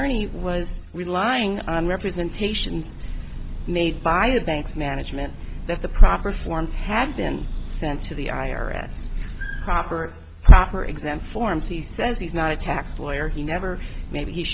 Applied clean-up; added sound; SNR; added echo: none; Bird / Breathing; 7 dB; none.